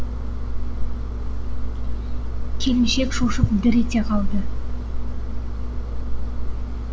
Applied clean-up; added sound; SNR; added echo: none; Engine; -5 dB; reverberation time 1.1 s.